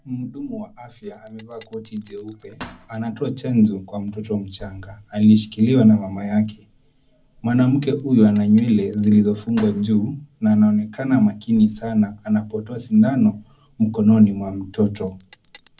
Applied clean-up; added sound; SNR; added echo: none; Bell; 15 dB; reverberation time 0.4 s.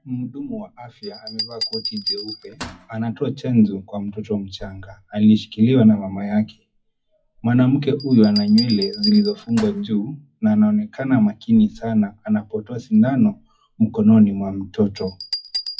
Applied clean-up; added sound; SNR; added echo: classical method WPE with log-MMSE.